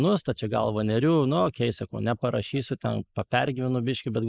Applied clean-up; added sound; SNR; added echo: neural mask model Resemble Enhance denoiser.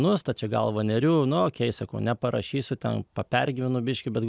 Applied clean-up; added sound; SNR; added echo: none; none; none; none.